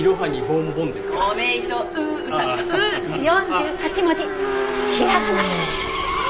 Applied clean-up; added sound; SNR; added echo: none; Race car, auto racing / Accelerating, revving, vroom; 2 dB; none.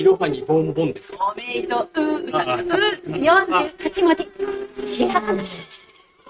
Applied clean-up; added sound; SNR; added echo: neural mask model RNNoise.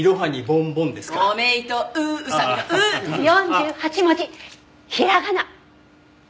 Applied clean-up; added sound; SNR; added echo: none; none; none; none.